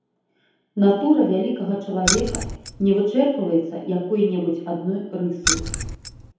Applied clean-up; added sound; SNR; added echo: none; Keys jangling; 3 dB; reverberation time 2.0 s.